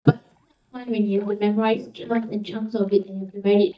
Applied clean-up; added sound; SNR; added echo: neural mask model DeepFilterNet 3.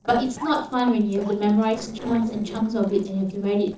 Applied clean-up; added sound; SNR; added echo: neural separator model SepFormer DNS4.